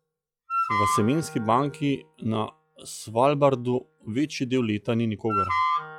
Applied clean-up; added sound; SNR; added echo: classical method log-MMSE.